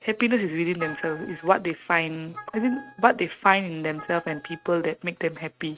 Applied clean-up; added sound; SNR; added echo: neural mask model RNNoise.